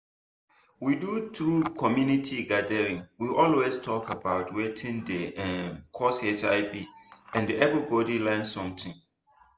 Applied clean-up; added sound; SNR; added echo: none; Telephone; 18 dB; none.